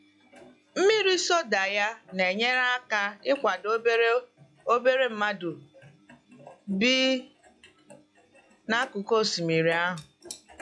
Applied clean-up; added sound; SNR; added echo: classical method log-MMSE.